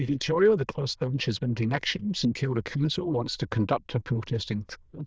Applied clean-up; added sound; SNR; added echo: neural diffusion model UNIVERSE++.